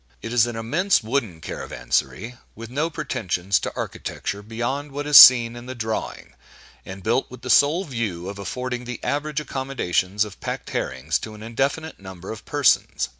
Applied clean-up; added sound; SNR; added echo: none; none; none; none.